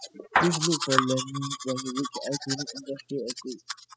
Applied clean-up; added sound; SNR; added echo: classical method spectral subtraction.